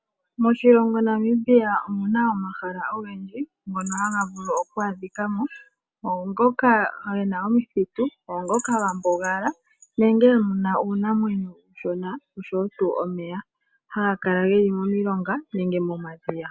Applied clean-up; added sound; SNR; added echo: none; Bird vocalization, bird call, bird song; 19 dB; none.